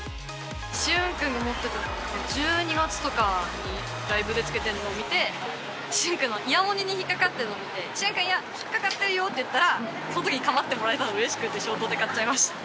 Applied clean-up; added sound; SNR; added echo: none; none; none; none.